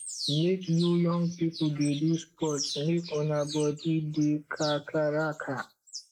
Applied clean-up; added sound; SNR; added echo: neural mask model Resemble Enhance denoiser.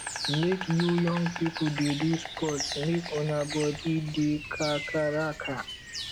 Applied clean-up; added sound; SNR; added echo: none; Insect; 8 dB; none.